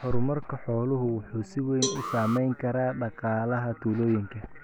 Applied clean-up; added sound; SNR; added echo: none; Alarm + Cowbell; 10 dB; none.